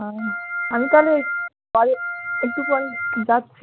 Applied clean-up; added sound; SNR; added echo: none; Organ; 5 dB; none.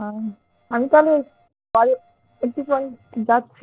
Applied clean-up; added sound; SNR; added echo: neural separator model SepFormer DNS4.